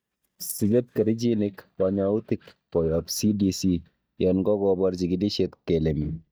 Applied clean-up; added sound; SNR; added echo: neural mask model DeepFilterNet 3.